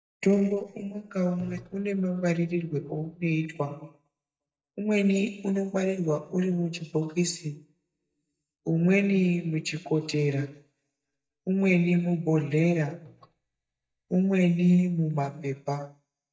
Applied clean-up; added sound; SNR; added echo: neural mask model DeepFilterNet 3.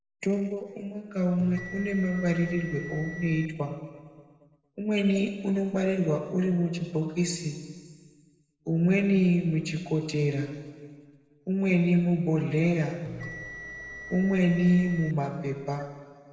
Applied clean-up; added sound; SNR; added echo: none; Bell; 13 dB; reverberation time 1.6 s.